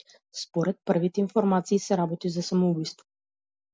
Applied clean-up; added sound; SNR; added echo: none; none; none; none.